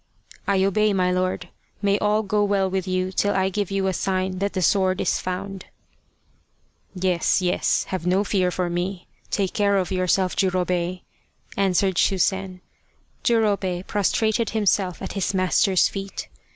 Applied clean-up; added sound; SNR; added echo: none; none; none; none.